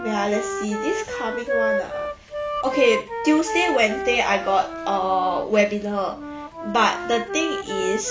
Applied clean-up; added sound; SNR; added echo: none; Wind instrument, woodwind instrument; 5 dB; none.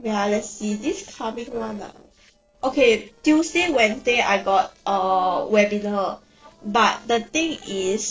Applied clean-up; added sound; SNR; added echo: neural separator model SepFormer DNS4.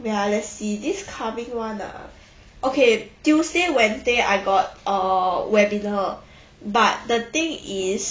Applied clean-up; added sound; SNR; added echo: none; none; none; none.